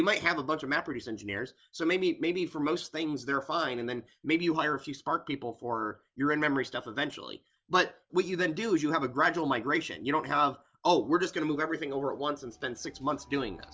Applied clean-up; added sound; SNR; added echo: none; none; none; none.